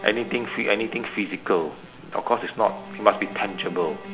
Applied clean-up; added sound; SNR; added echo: none; Bowed string instrument; 16 dB; none.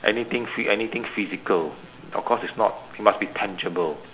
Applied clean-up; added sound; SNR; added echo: none; none; none; none.